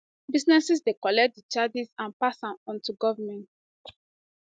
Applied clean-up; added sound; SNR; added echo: none; none; none; none.